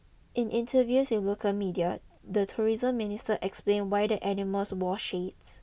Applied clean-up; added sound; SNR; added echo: none; none; none; none.